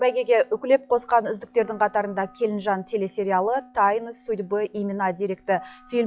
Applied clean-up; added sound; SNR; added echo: classical method log-MMSE.